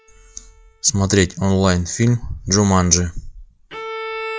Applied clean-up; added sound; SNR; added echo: classical method log-MMSE.